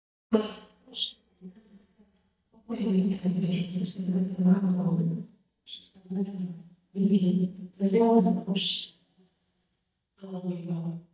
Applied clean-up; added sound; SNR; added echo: neural mask model DeepFilterNet 3.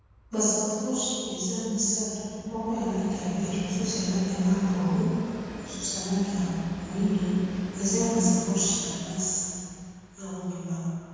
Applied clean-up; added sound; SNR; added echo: none; Train; 16 dB; reverberation time 2.1 s.